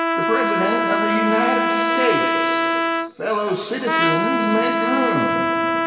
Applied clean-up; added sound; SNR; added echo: none; Trumpet; -3 dB; reverberation time 2.4 s.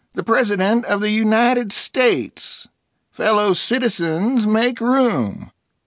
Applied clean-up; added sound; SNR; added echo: none; none; none; none.